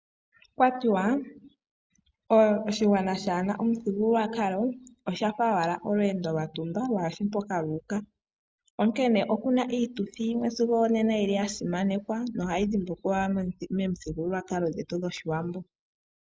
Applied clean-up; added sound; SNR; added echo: none; none; none; none.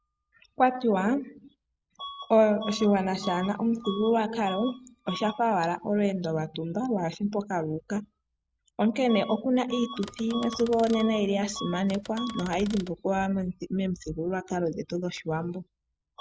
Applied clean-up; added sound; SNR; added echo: none; Typewriter + Bus / Alarm; 17 dB; none.